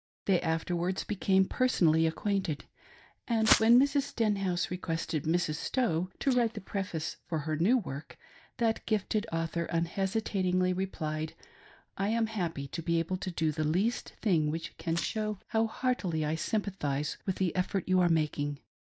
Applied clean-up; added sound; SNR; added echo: neural mask model DeepFilterNet 3.